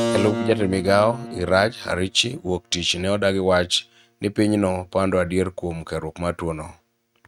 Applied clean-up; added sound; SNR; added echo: neural mask model RNNoise.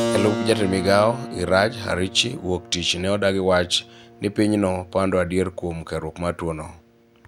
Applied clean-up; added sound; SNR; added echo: none; Keyboard (musical); 10 dB; none.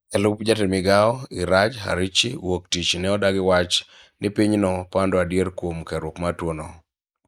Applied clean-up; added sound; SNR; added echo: neural mask model Resemble Enhance denoiser.